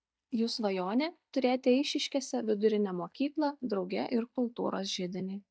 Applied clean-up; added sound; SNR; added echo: neural mask model DeepFilterNet 3.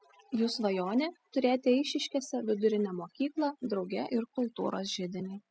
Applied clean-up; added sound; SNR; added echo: classical method spectral subtraction.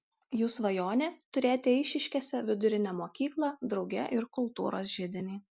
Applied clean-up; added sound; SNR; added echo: none; none; none; none.